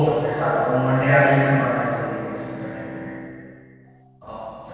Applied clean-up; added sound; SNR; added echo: none; Bowed string instrument; 15 dB; reverberation time 2.1 s.